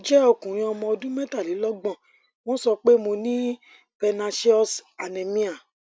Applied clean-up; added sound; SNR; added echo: none; none; none; none.